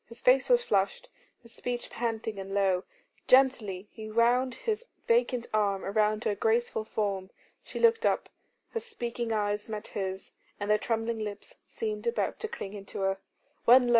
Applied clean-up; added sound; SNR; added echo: none; none; none; none.